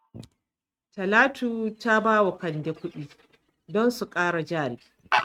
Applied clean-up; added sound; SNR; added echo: neural mask model RNNoise.